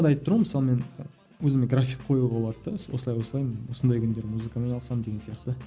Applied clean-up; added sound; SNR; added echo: none; none; none; none.